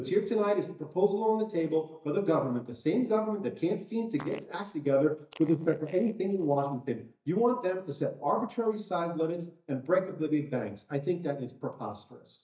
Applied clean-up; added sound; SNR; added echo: neural mask model DeepFilterNet 3.